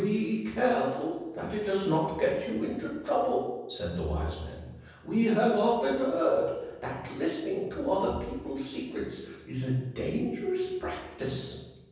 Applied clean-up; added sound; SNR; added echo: none; none; none; reverberation time 1.1 s.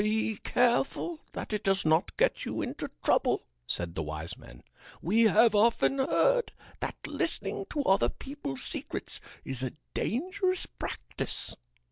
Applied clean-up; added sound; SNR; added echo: none; none; none; none.